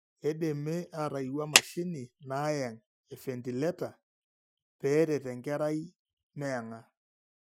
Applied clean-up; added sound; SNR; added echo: classical method Wiener filter.